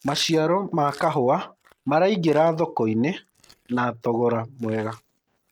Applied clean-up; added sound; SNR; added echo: neural mask model RNNoise.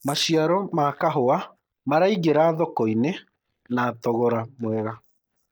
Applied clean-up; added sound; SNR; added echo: neural mask model DeepFilterNet 3.